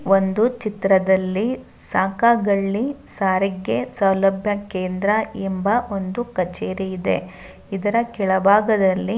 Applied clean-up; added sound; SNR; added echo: none; none; none; none.